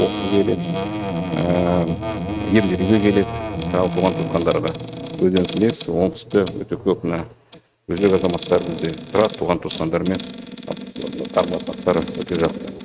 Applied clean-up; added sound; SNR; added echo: neural mask model RNNoise.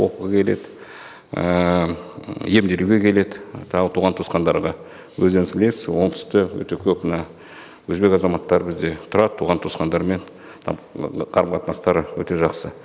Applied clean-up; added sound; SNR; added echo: none; none; none; none.